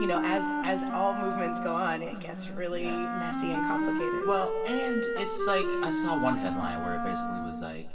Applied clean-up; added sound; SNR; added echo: none; Wind instrument, woodwind instrument; 0 dB; reverberation time 2.0 s.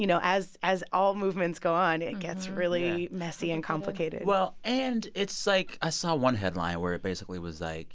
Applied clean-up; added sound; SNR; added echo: none; none; none; none.